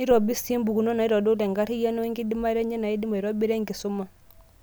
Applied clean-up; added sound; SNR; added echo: none; none; none; none.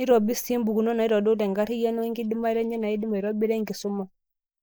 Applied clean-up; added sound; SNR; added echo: neural mask model Resemble Enhance denoiser.